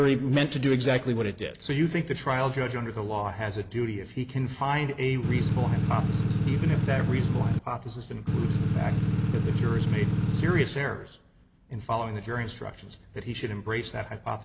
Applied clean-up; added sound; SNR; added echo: none; Engine / Truck / Car; -4 dB; none.